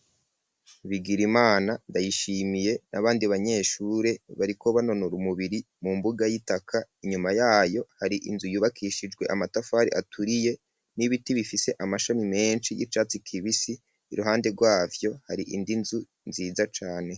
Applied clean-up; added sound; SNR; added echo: none; none; none; none.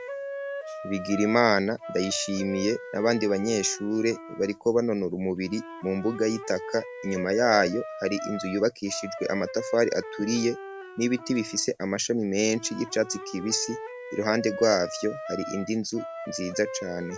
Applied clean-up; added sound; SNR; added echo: none; Wind instrument, woodwind instrument; 11 dB; none.